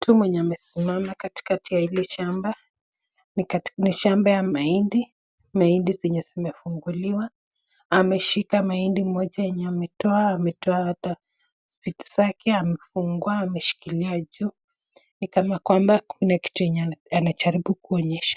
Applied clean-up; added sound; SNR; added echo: none; none; none; none.